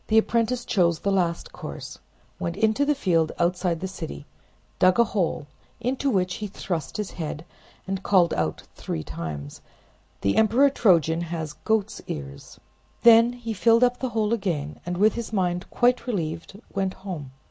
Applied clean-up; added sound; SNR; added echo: none; none; none; none.